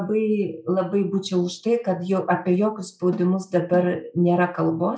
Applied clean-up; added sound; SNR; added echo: classical method log-MMSE.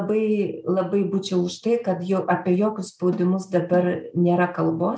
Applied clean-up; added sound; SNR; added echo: none; Snare drum; 15 dB; none.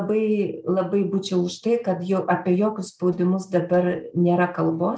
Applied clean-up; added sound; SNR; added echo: neural separator model SepFormer DNS4.